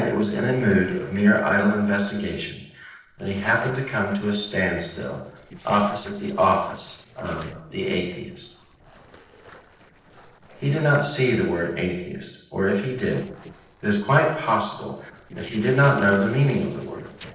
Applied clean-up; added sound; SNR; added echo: neural separator model SepFormer DNS4.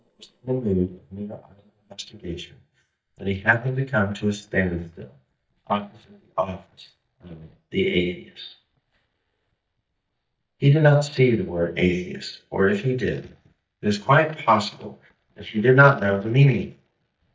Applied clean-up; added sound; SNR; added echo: neural mask model DeepFilterNet 3.